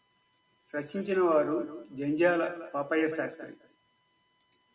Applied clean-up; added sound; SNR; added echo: none; none; none; none.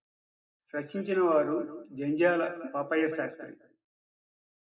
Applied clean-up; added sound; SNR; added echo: neural mask model Resemble Enhance denoiser.